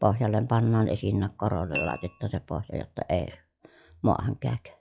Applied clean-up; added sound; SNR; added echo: classical method log-MMSE.